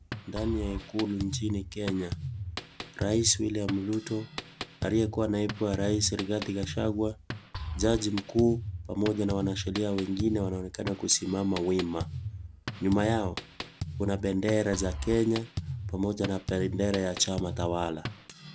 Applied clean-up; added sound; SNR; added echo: none; Drum kit; 8 dB; none.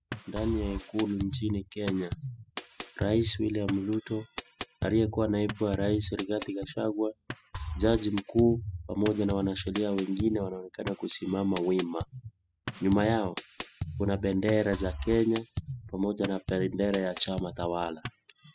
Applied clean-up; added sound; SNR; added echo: classical method spectral subtraction.